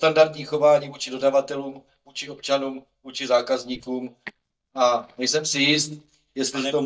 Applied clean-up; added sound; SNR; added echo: neural mask model DeepFilterNet 3.